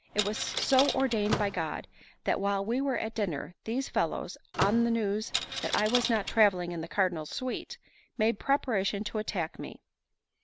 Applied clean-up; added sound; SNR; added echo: none; Coin (dropping) + Slam / Microwave oven; 5 dB; none.